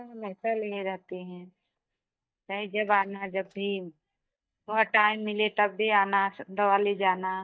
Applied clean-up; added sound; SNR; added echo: neural mask model DeepFilterNet 3.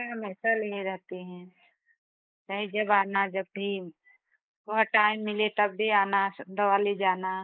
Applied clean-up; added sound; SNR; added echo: neural mask model Resemble Enhance denoiser.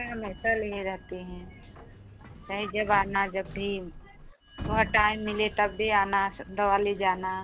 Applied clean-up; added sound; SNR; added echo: none; Sliding door; 13 dB; none.